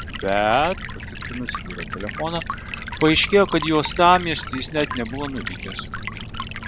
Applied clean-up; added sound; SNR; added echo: none; Stream; 9 dB; none.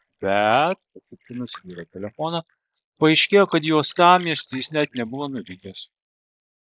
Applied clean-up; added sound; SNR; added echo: neural mask model Resemble Enhance denoiser.